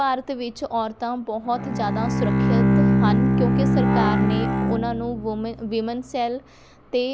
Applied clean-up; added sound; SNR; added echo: none; Bowed string instrument; -4 dB; none.